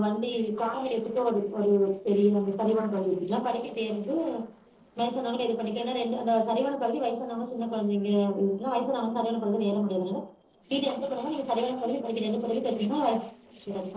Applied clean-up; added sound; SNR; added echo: neural separator model SepFormer DNS4.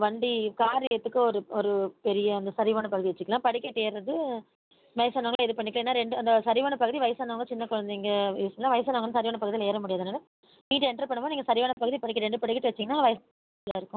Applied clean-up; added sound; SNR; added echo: none; none; none; none.